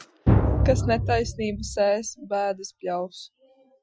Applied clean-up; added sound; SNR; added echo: classical method Wiener filter.